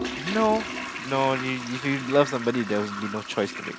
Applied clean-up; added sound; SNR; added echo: none; Toilet flush; 8 dB; none.